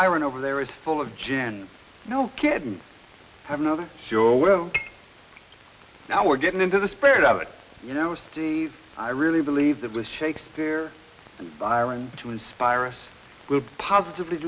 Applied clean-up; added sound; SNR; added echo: none; none; none; none.